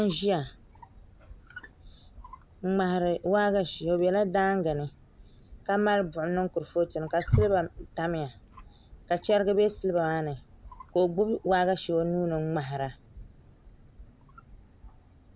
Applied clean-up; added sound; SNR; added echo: none; Wild animals; 12 dB; none.